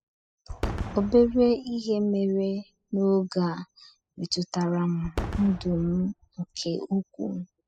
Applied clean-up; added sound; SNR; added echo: classical method spectral subtraction.